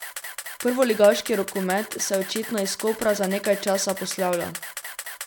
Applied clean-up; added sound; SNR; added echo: none; Camera; 11 dB; none.